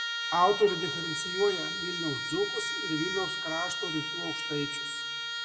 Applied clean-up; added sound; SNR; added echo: none; Trumpet; 2 dB; reverberation time 1.0 s.